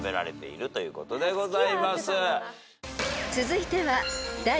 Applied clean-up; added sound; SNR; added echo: none; none; none; none.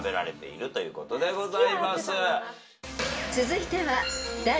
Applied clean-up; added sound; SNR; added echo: none; none; none; reverberation time 0.3 s.